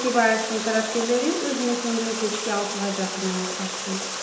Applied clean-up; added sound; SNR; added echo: none; Water; 5 dB; reverberation time 0.7 s.